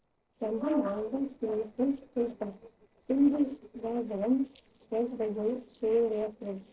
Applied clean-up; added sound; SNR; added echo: neural separator model SepFormer DNS4.